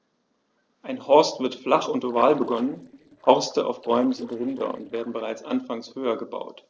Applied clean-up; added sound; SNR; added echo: neural separator model SepFormer DNS4.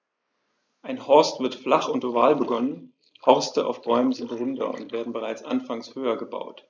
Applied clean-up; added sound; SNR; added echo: neural mask model Resemble Enhance denoiser.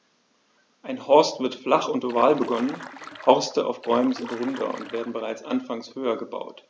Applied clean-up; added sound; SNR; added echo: none; Stream; 16 dB; none.